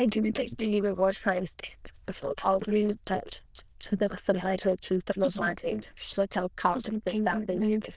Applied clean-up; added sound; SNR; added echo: neural diffusion model UNIVERSE++.